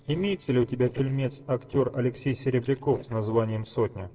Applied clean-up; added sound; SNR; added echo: neural separator model SepFormer DNS4.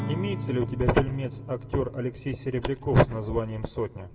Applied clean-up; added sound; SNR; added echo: none; Acoustic guitar / Strum; 10 dB; reverberation time 1.1 s.